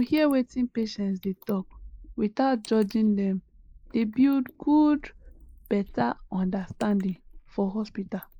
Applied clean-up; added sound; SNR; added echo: neural mask model Resemble Enhance denoiser.